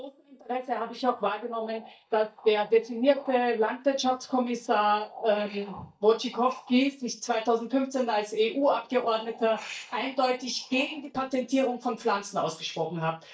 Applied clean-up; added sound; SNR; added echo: neural mask model DeepFilterNet 3.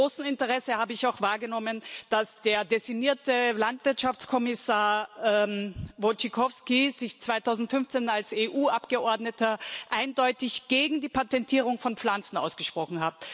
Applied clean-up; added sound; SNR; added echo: none; none; none; none.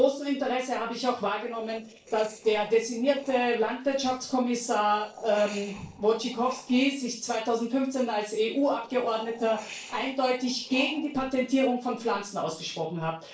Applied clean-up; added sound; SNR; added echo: neural separator model SepFormer DNS4.